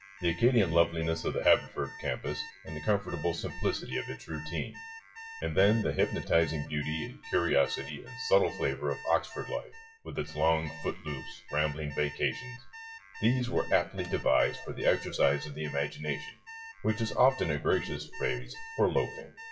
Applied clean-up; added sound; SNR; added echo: classical method WPE with log-MMSE.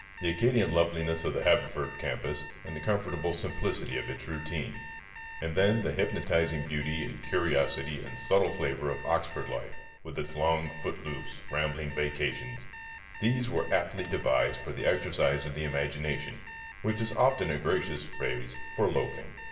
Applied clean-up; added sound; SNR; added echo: none; Alarm; 13 dB; reverberation time 0.7 s.